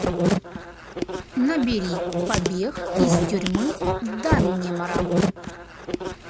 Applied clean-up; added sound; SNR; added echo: none; Insect; -2 dB; none.